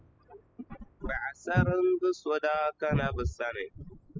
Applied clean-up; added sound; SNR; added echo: classical method spectral subtraction.